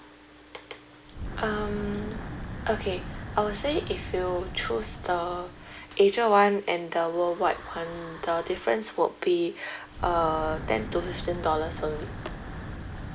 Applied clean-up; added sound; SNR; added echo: none; Wind / Breathing; 10 dB; none.